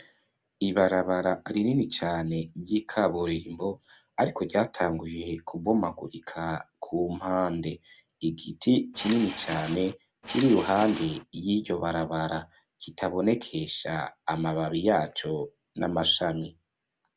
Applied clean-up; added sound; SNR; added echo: none; Subway, metro, underground / Engine; 10 dB; none.